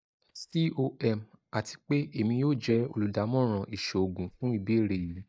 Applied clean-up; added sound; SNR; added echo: neural mask model DeepFilterNet 3.